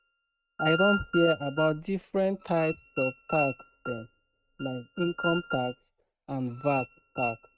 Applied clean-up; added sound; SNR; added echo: neural mask model RNNoise.